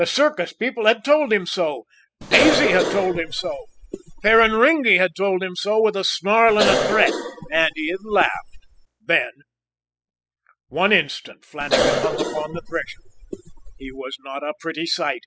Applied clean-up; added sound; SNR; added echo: classical method spectral subtraction.